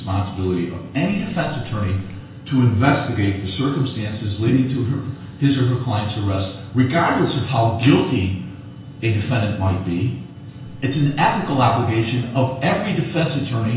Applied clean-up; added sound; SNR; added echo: none; Squeak / Tools; 19 dB; reverberation time 0.5 s.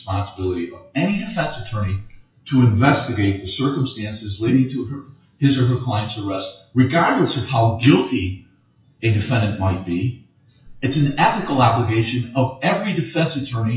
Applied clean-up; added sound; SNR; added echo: classical method WPE with log-MMSE.